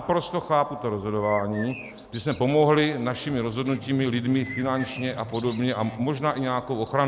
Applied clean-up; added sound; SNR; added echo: none; Guitar + Bird; 17 dB; none.